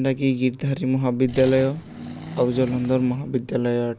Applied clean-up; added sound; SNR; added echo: none; Accelerating, revving, vroom; 14 dB; none.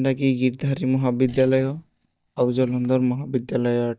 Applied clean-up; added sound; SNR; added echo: neural mask model DeepFilterNet 3.